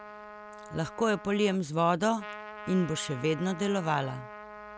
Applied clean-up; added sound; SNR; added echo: none; Trumpet; 14 dB; none.